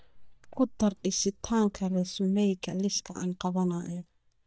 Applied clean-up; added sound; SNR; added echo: neural mask model DeepFilterNet 3.